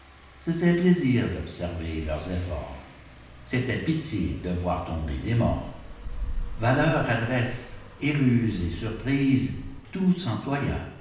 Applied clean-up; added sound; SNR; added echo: none; Car passing by; 13 dB; reverberation time 0.9 s.